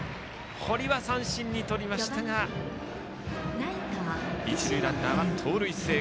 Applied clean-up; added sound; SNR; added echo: none; none; none; none.